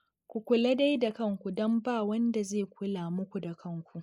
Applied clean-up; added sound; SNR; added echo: neural mask model Resemble Enhance denoiser.